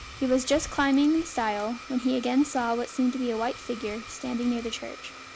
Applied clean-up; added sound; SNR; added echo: none; Domestic sounds, home sounds; 15 dB; none.